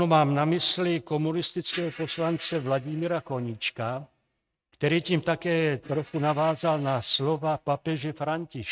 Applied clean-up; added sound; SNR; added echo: neural mask model RNNoise.